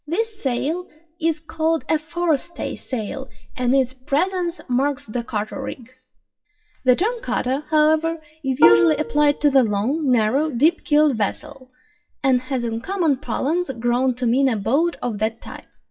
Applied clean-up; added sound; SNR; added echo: classical method WPE with log-MMSE.